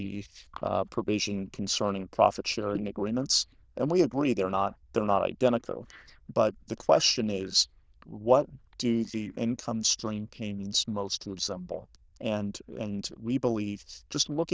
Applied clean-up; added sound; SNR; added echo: neural diffusion model UNIVERSE++.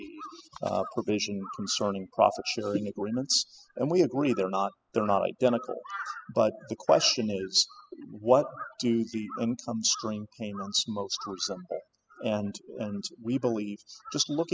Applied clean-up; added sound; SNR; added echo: classical method spectral subtraction.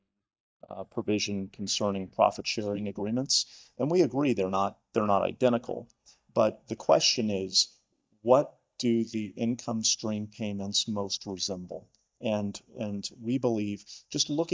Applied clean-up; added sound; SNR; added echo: neural mask model DeepFilterNet 3.